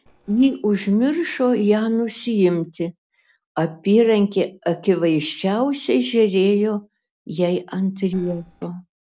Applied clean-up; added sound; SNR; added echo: neural separator model SepFormer DNS4.